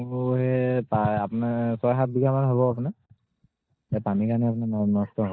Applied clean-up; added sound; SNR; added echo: neural mask model DeepFilterNet 3.